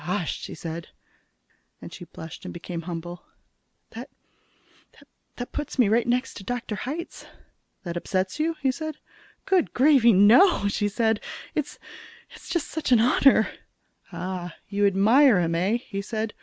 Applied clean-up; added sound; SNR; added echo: none; none; none; none.